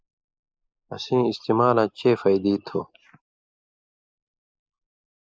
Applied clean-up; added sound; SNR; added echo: neural mask model Resemble Enhance denoiser.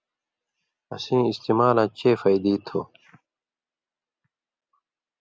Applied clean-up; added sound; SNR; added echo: none; none; none; none.